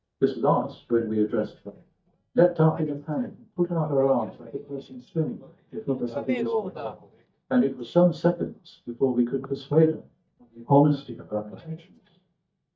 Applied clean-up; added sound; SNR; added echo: neural mask model DeepFilterNet 3.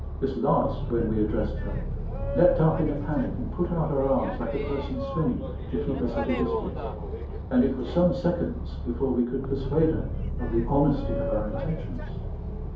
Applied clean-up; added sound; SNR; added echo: none; Boat, Water vehicle; 3 dB; reverberation time 0.6 s.